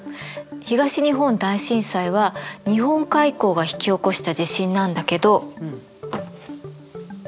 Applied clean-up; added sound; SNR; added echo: none; none; none; none.